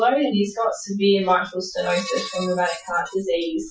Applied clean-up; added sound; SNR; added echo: classical method Wiener filter.